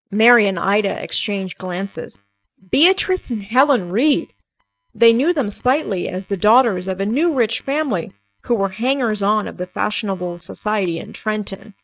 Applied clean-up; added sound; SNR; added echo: neural mask model DeepFilterNet 3.